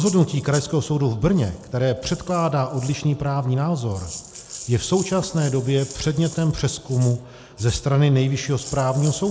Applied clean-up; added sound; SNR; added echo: none; Rattle (instrument); 18 dB; none.